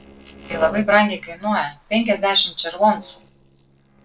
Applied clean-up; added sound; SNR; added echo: neural separator model SepFormer DNS4.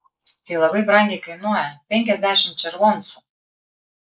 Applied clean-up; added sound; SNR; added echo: neural mask model Resemble Enhance denoiser.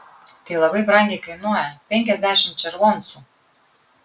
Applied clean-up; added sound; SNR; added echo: none; none; none; none.